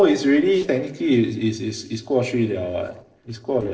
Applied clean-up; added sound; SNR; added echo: neural separator model SepFormer DNS4.